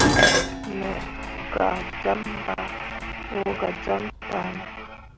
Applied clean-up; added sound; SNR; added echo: none; Dishes, pots, and pans; -2 dB; none.